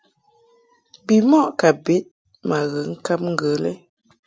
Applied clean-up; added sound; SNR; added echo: none; none; none; none.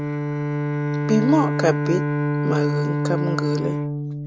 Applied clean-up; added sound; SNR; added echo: none; Bowed string instrument; -2 dB; none.